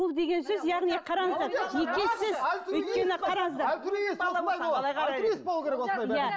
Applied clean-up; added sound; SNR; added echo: none; none; none; none.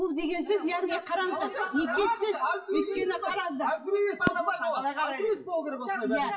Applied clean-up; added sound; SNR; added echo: classical method WPE with log-MMSE.